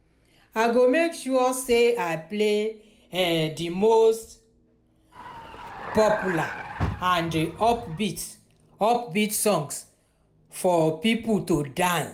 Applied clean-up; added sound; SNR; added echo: none; Vehicle; 9 dB; none.